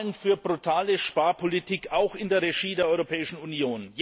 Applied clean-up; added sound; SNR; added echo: none; none; none; none.